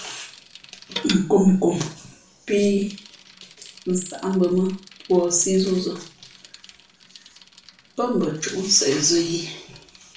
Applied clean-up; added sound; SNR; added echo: none; Bicycle; 19 dB; reverberation time 0.3 s.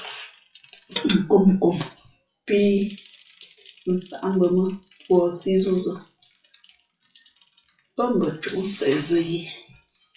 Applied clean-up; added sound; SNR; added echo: classical method WPE with log-MMSE.